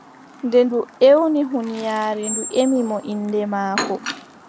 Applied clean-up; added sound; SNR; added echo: none; Chirp, tweet + Squeak; 12 dB; none.